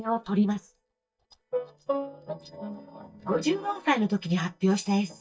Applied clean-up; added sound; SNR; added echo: neural mask model DeepFilterNet 3.